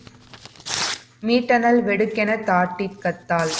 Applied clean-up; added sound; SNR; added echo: none; Tearing; 12 dB; none.